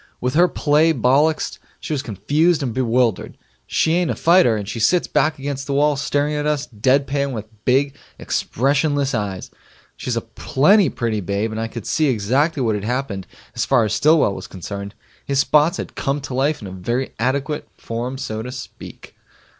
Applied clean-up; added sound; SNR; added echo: none; none; none; none.